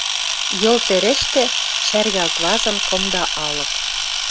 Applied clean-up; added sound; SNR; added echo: none; Camera; -1 dB; none.